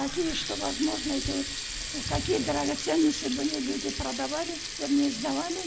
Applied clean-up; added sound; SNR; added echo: none; Water tap, faucet; 6 dB; none.